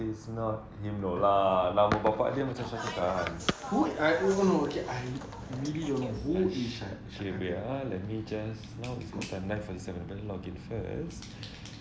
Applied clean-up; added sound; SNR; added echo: none; Bus; 11 dB; none.